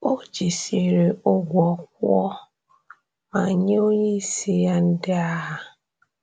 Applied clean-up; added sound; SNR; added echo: none; none; none; none.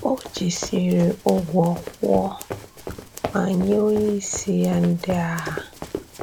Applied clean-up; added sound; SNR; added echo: none; Run; 12 dB; none.